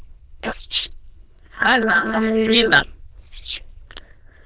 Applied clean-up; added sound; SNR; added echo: neural diffusion model UNIVERSE++.